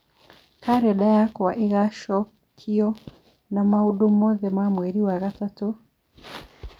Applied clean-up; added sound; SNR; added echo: none; none; none; none.